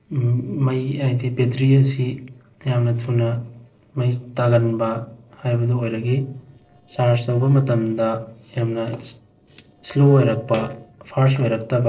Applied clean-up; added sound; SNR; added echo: neural separator model SepFormer DNS4.